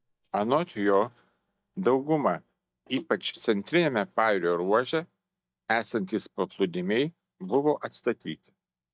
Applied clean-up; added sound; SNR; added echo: neural mask model DeepFilterNet 3.